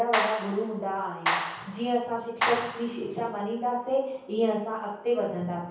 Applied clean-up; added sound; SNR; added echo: none; Clapping; 2 dB; reverberation time 0.9 s.